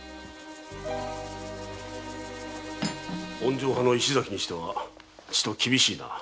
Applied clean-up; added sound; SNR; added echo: none; Cutlery, silverware; 11 dB; none.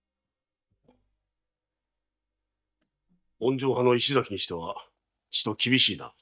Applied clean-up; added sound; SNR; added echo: neural mask model DeepFilterNet 3.